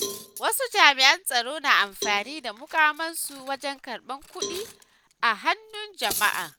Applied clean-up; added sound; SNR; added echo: none; Cutlery, silverware + Cowbell; 13 dB; none.